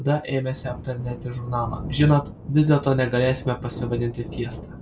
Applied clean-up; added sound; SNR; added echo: none; Thunder; 12 dB; none.